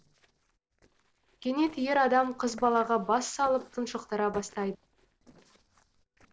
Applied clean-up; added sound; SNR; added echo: neural separator model SepFormer DNS4.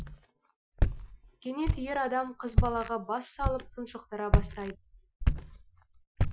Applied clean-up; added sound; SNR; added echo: classical method Wiener filter.